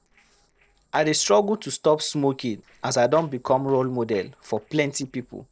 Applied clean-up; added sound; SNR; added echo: neural separator model SepFormer DNS4.